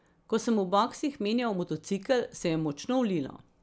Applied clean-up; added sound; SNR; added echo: none; none; none; none.